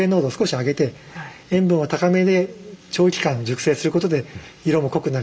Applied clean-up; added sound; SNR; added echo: none; none; none; reverberation time 0.3 s.